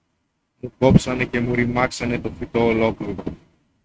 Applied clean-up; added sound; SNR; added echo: neural mask model RNNoise.